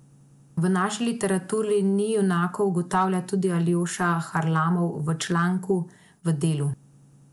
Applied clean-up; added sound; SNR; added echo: none; none; none; none.